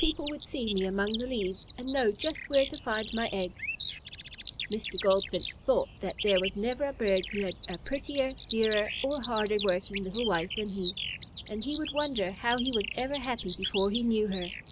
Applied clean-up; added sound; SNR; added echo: none; Bird vocalization, bird call, bird song; 9 dB; none.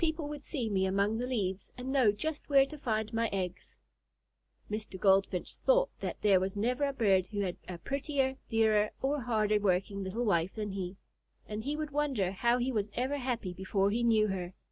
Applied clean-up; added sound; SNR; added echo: none; none; none; none.